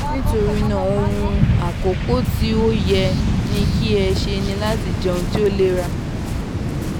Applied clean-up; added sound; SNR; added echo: none; Waves, surf; -2 dB; none.